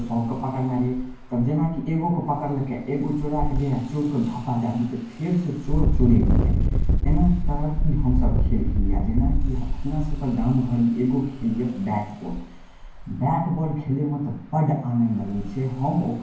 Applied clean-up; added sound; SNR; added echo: none; Engine; 1 dB; reverberation time 0.9 s.